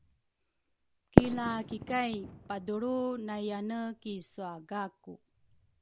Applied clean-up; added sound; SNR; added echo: none; Fireworks; -2 dB; none.